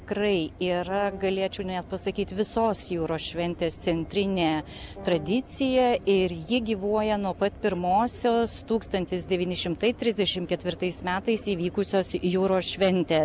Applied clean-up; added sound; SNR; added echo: none; Wind instrument, woodwind instrument; 17 dB; none.